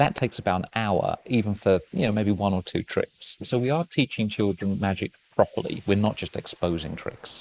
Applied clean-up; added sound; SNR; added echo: neural mask model Resemble Enhance denoiser.